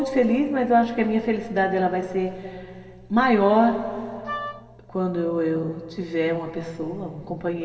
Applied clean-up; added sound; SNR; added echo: none; Wind instrument, woodwind instrument; 10 dB; reverberation time 2.9 s.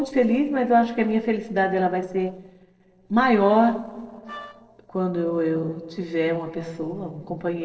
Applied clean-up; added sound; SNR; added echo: neural separator model SepFormer DNS4.